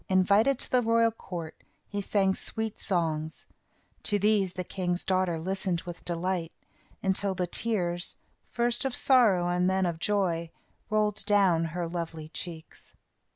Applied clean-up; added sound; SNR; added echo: none; none; none; none.